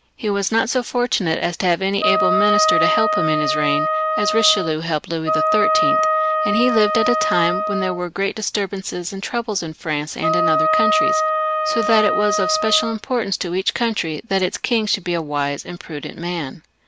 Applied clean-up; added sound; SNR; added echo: none; Wind instrument, woodwind instrument; -2 dB; none.